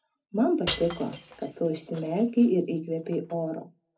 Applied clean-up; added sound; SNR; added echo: none; Shatter / Crushing; 9 dB; reverberation time 0.3 s.